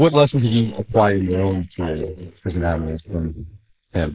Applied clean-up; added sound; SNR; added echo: neural mask model Resemble Enhance denoiser.